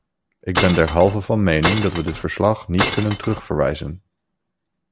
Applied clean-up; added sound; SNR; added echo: none; Glass; 6 dB; none.